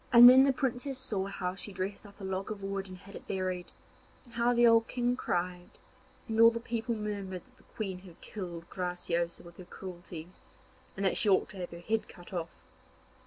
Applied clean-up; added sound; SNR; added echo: none; none; none; none.